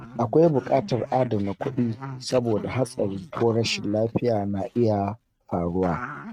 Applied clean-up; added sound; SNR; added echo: neural mask model RNNoise.